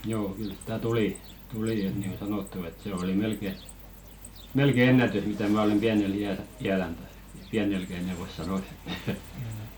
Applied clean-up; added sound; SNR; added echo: none; Motorcycle + Cricket; 19 dB; none.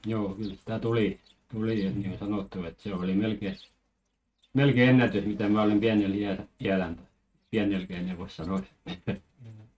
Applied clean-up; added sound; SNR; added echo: neural mask model RNNoise.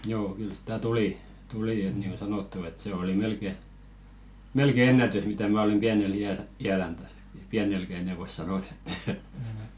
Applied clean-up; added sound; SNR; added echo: none; none; none; none.